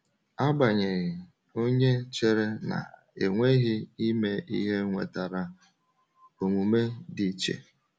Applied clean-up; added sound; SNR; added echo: none; none; none; none.